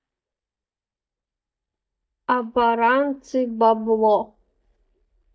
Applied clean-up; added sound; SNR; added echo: neural mask model DeepFilterNet 3.